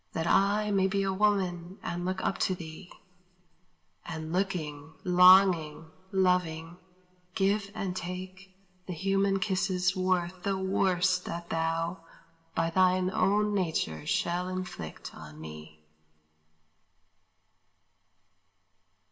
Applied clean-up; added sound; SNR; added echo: none; none; none; reverberation time 1.3 s.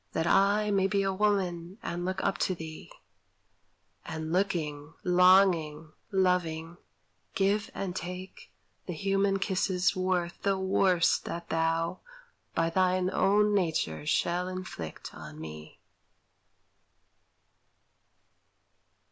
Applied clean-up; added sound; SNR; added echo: none; none; none; none.